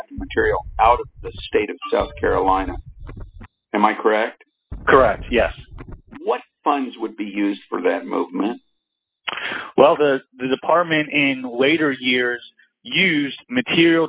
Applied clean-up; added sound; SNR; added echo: classical method spectral subtraction.